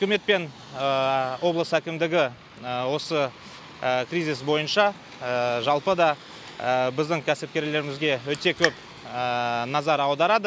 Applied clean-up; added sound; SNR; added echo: none; Raindrop; 8 dB; none.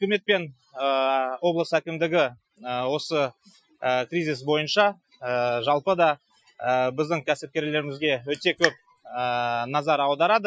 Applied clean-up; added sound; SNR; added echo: classical method Wiener filter.